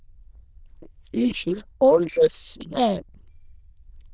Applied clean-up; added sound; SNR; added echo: neural diffusion model UNIVERSE++.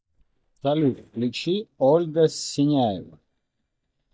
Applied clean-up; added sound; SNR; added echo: neural mask model DeepFilterNet 3.